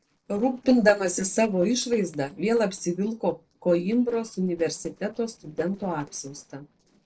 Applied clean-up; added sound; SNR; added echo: neural separator model SepFormer DNS4.